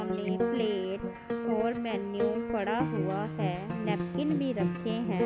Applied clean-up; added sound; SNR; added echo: none; Piano; -1 dB; none.